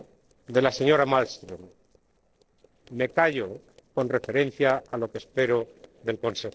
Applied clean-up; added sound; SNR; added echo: neural separator model SepFormer DNS4.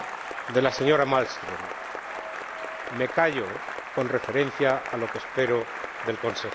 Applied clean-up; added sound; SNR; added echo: none; Applause / Cheering; 7 dB; none.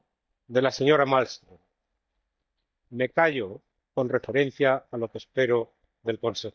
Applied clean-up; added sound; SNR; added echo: neural mask model DeepFilterNet 3.